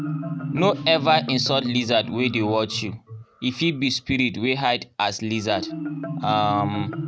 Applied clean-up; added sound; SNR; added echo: none; Marimba, xylophone; 8 dB; none.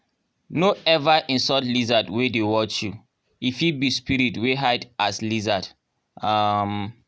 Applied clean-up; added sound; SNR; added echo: none; none; none; none.